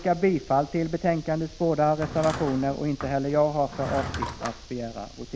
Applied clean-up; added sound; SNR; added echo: none; Drawer open or close / Wood; 13 dB; none.